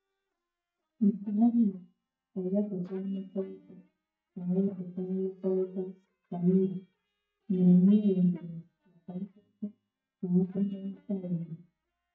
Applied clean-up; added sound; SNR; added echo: neural mask model DeepFilterNet 3.